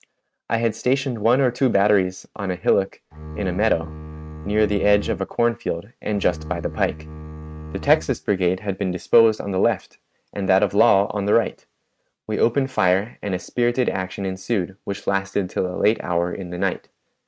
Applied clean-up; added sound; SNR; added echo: neural mask model RNNoise.